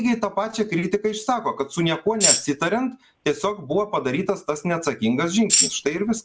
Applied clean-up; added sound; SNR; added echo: none; Tambourine; -3 dB; none.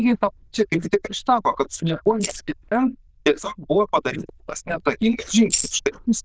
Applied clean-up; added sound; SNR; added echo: neural diffusion model UNIVERSE++.